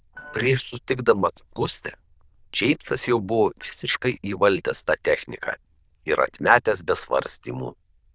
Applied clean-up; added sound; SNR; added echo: neural diffusion model UNIVERSE++.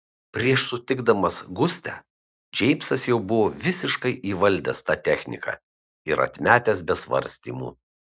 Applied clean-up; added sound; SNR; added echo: none; none; none; none.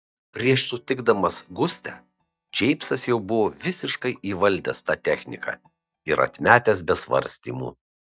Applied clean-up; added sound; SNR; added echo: neural mask model DeepFilterNet 3.